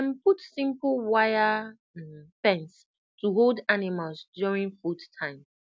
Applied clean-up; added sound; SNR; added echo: none; none; none; none.